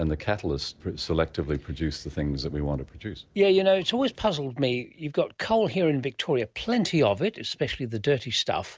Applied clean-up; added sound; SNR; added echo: none; none; none; none.